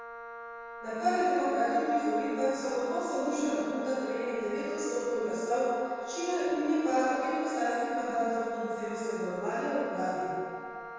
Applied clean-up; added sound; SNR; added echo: none; Wind instrument, woodwind instrument; 12 dB; reverberation time 2.2 s.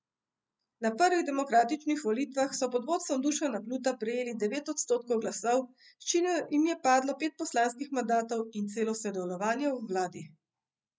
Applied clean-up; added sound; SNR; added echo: none; none; none; none.